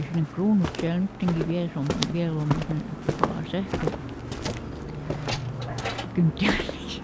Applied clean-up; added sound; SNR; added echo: none; Walk, footsteps; 3 dB; none.